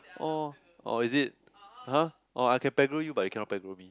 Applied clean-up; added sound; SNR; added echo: none; none; none; none.